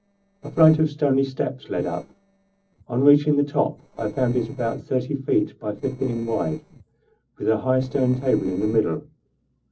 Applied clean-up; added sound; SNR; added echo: neural separator model SepFormer DNS4.